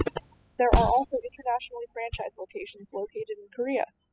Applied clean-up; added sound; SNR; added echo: classical method spectral subtraction.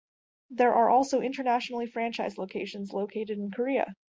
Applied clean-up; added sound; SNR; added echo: none; none; none; none.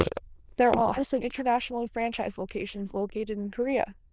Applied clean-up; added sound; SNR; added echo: neural diffusion model UNIVERSE++.